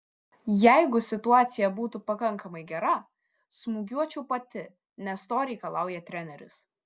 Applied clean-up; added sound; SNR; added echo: none; none; none; none.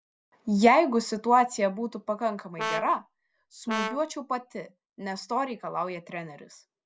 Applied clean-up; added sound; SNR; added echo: none; Brass instrument; 8 dB; none.